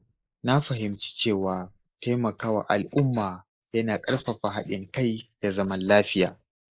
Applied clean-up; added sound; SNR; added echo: neural mask model Resemble Enhance denoiser.